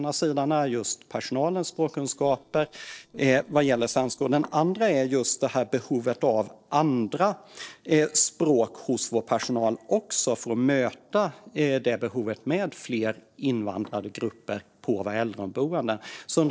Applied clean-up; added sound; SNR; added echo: neural separator model SepFormer DNS4.